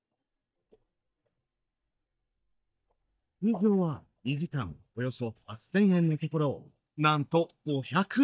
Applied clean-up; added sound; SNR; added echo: neural mask model DeepFilterNet 3.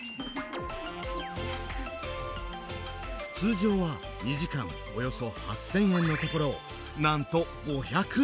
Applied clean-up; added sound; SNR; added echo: none; none; none; none.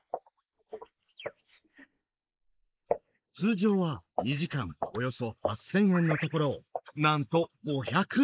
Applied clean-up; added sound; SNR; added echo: neural mask model Resemble Enhance denoiser.